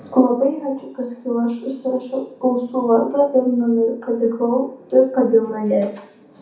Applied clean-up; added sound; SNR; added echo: none; none; none; reverberation time 0.6 s.